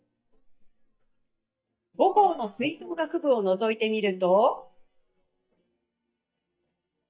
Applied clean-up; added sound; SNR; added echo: neural mask model DeepFilterNet 3.